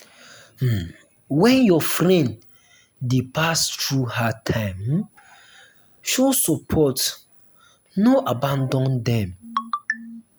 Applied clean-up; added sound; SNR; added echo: none; none; none; none.